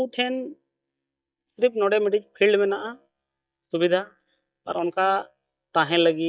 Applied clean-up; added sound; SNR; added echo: neural mask model DeepFilterNet 3.